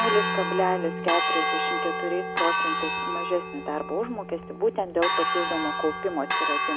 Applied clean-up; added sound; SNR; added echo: none; Church bell; -1 dB; none.